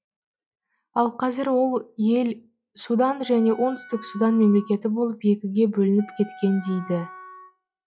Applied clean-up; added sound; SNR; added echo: classical method log-MMSE.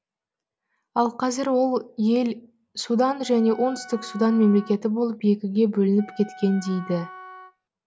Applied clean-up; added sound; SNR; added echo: none; Wind instrument, woodwind instrument; 19 dB; none.